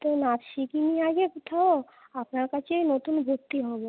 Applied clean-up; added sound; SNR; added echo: none; none; none; none.